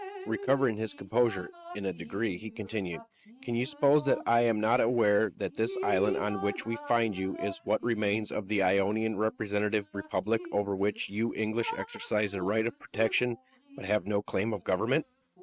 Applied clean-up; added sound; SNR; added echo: neural mask model RNNoise.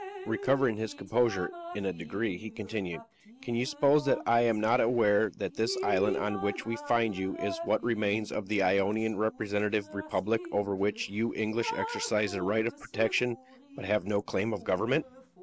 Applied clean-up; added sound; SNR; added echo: none; Drip; 13 dB; none.